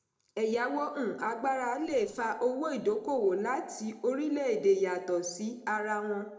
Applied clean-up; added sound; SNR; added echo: neural separator model SepFormer DNS4.